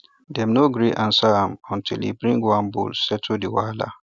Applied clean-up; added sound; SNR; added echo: none; none; none; none.